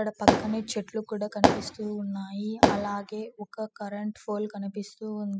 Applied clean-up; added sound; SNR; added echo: classical method spectral subtraction.